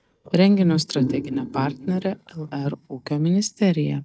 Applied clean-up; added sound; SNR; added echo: neural mask model DeepFilterNet 3.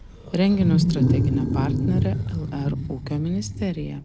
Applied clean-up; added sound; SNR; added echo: none; Wild animals; -2 dB; none.